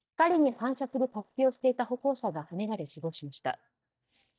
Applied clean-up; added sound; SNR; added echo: neural mask model DeepFilterNet 3.